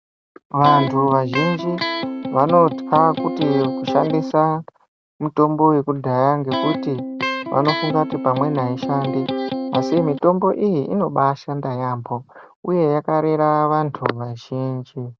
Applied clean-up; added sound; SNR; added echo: none; Electric guitar; 5 dB; none.